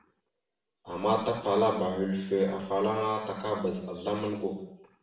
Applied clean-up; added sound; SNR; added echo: none; none; none; reverberation time 0.7 s.